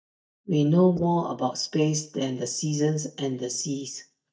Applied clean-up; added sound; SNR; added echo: neural mask model DeepFilterNet 3.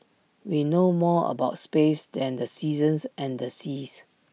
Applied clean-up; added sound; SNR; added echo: none; none; none; none.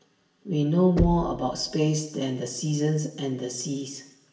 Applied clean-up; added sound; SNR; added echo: none; Knock; 8 dB; reverberation time 0.7 s.